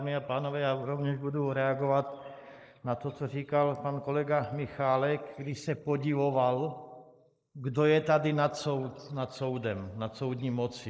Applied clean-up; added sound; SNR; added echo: neural mask model Resemble Enhance denoiser.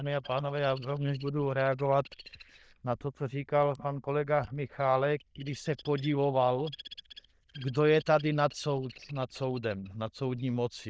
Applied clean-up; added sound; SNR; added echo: neural diffusion model UNIVERSE++.